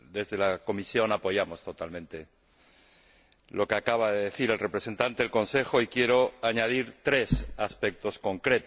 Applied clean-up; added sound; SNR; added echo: none; none; none; none.